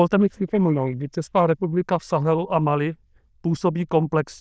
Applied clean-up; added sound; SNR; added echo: neural diffusion model UNIVERSE++.